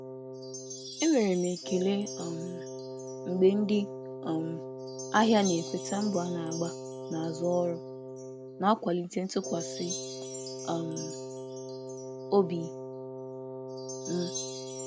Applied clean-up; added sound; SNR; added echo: none; Wind instrument, woodwind instrument + Wind chime; 5 dB; none.